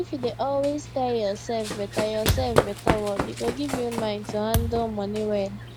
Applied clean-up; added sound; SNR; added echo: none; Run + Thump, thud; 2 dB; none.